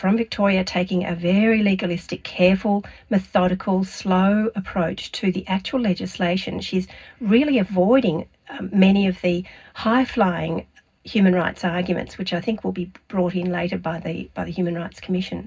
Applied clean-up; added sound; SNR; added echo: none; none; none; reverberation time 0.4 s.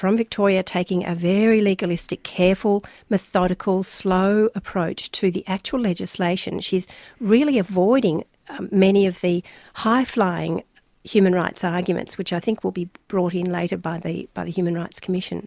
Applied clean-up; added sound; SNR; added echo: none; none; none; none.